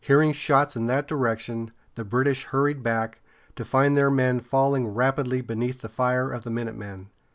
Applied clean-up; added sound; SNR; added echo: none; none; none; none.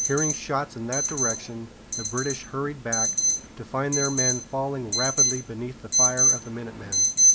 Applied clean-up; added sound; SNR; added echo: none; Alarm; -5 dB; none.